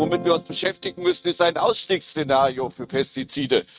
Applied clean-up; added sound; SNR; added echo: neural mask model RNNoise.